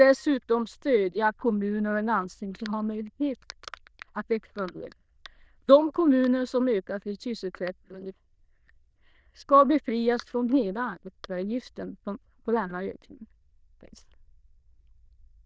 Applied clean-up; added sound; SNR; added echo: neural diffusion model UNIVERSE++.